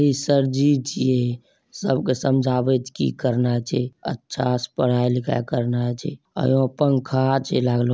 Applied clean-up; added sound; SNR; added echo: none; none; none; none.